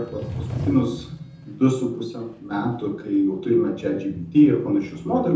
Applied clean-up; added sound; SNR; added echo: none; Sliding door; 13 dB; reverberation time 0.6 s.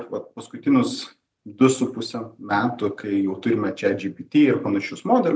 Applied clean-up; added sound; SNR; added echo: none; none; none; none.